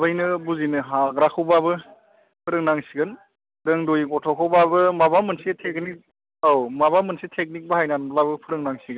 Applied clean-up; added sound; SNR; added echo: none; none; none; none.